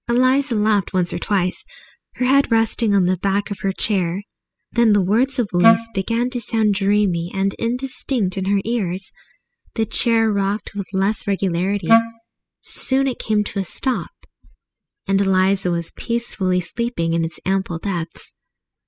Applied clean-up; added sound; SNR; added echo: classical method spectral subtraction.